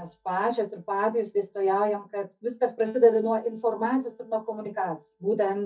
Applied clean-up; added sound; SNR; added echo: neural mask model DeepFilterNet 3.